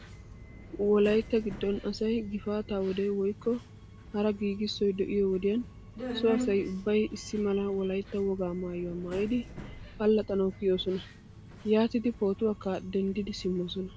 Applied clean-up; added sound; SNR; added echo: none; Subway, metro, underground; 14 dB; none.